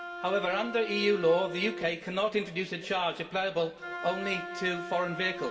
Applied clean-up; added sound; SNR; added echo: none; Wind instrument, woodwind instrument; 10 dB; reverberation time 3.0 s.